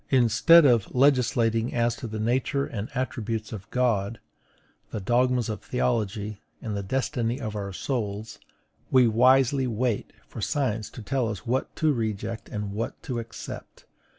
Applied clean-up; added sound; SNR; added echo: none; none; none; none.